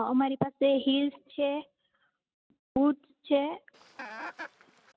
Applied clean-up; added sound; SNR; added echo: neural mask model RNNoise.